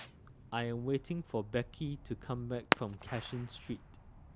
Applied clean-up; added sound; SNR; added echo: none; Fireworks; 3 dB; none.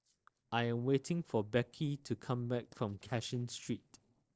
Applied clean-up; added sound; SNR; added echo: neural separator model SepFormer DNS4.